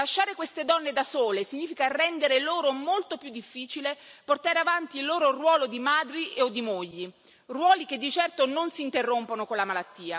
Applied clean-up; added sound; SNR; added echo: none; none; none; none.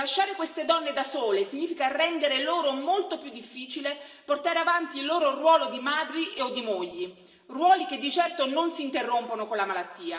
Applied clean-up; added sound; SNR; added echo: none; none; none; reverberation time 0.9 s.